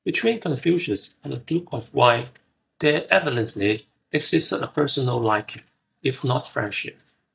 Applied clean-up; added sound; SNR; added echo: neural mask model DeepFilterNet 3.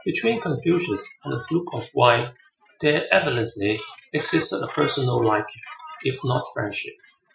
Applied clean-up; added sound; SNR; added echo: classical method Wiener filter.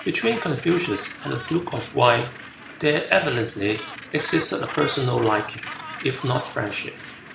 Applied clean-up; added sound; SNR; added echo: none; Gull, seagull; 12 dB; none.